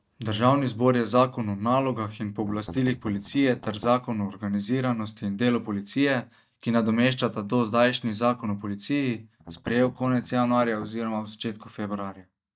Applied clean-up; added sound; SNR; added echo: neural mask model DeepFilterNet 3.